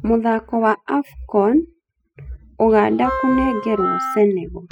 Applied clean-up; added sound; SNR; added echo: classical method spectral subtraction.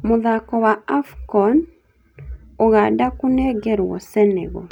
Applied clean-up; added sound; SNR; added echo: none; none; none; none.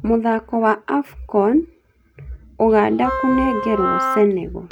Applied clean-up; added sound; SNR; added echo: none; Wind instrument, woodwind instrument; 5 dB; none.